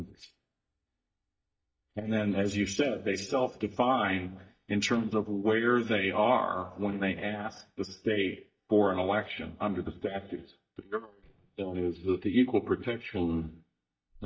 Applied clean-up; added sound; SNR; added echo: neural mask model DeepFilterNet 3.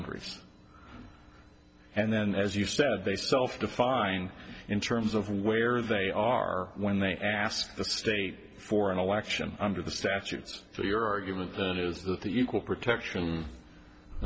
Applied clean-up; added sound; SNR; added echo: none; none; none; none.